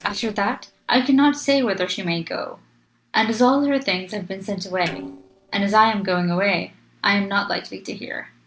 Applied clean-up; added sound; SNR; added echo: neural separator model SepFormer DNS4.